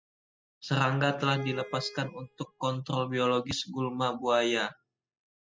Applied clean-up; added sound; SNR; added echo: classical method spectral subtraction.